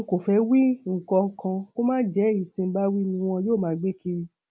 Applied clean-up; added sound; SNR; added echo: none; none; none; none.